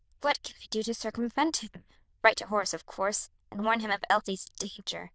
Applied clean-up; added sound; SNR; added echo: neural diffusion model UNIVERSE++.